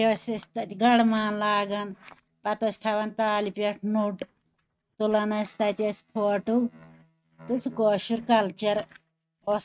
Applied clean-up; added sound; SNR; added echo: neural mask model RNNoise.